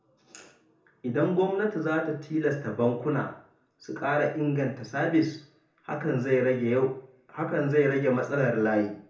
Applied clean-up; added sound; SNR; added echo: none; none; none; reverberation time 0.6 s.